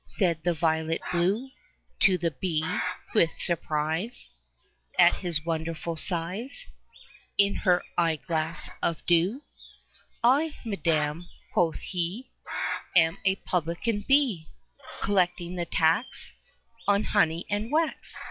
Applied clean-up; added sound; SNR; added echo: classical method log-MMSE.